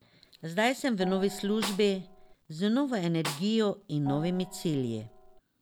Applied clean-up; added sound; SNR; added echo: none; Snare drum + Gong; 12 dB; none.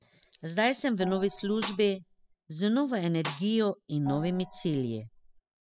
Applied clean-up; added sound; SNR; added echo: classical method spectral subtraction.